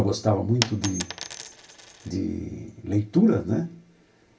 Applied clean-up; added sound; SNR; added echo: none; Coin (dropping); 8 dB; reverberation time 0.2 s.